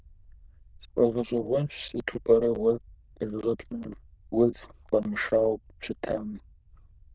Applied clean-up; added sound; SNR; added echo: neural diffusion model UNIVERSE++.